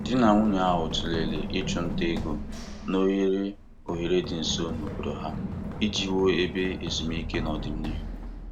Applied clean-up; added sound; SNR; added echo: none; Run; 6 dB; none.